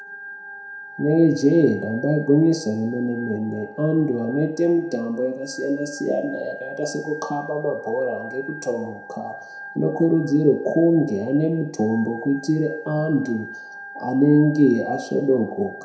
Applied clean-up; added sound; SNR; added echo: none; Organ; 17 dB; reverberation time 0.5 s.